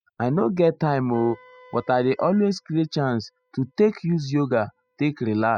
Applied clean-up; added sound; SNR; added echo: classical method spectral subtraction.